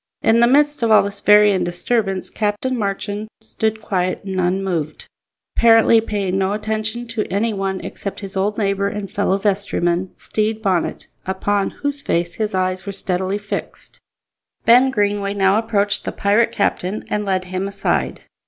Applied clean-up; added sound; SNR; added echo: none; none; none; none.